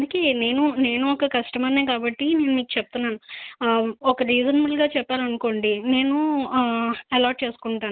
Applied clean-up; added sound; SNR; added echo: none; none; none; none.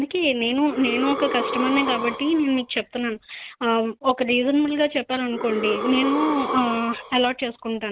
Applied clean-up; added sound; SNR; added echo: none; Breathing; 7 dB; none.